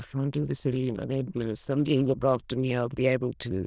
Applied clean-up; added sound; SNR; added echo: neural diffusion model UNIVERSE++.